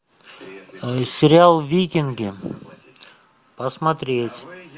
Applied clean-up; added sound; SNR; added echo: none; none; none; none.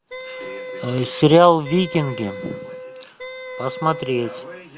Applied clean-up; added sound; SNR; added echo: none; Wind instrument, woodwind instrument; 13 dB; none.